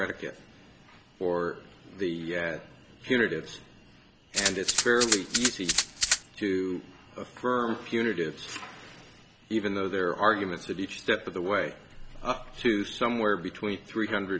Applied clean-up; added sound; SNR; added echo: none; Rattle (instrument); -2 dB; none.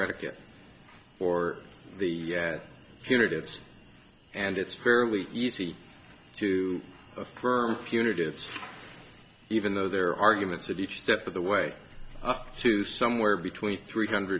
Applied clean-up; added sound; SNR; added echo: none; none; none; none.